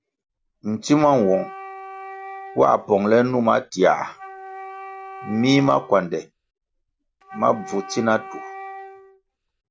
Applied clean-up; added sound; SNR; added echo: none; Wind instrument, woodwind instrument; 16 dB; none.